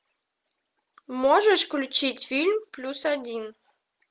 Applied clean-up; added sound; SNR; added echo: none; none; none; none.